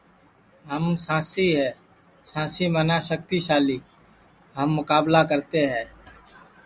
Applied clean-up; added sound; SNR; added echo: none; none; none; none.